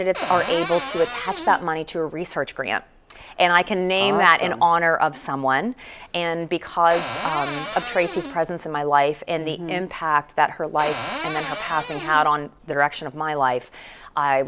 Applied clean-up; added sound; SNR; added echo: none; Cupboard open or close; 7 dB; none.